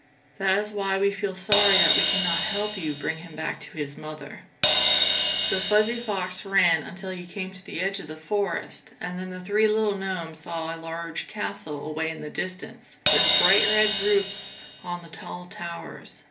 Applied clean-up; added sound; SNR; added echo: none; Crash cymbal; -5 dB; reverberation time 0.3 s.